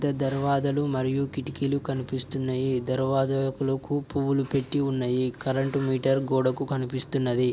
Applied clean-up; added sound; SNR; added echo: none; none; none; none.